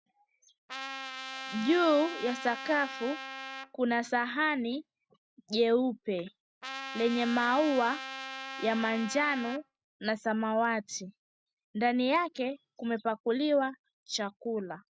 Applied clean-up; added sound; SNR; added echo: none; Trumpet; 9 dB; none.